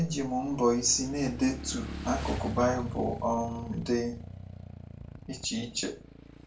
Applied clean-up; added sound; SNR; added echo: none; Motorcycle / Engine; 10 dB; reverberation time 0.3 s.